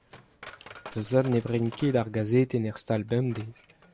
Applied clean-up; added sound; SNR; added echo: none; Coin (dropping); 20 dB; none.